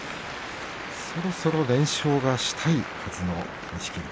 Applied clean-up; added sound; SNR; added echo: none; none; none; none.